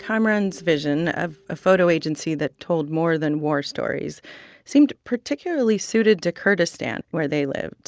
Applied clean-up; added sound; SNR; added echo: none; none; none; none.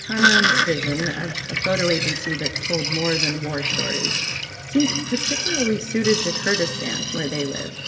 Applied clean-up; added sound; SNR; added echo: none; Sink (filling or washing); -1 dB; reverberation time 1.7 s.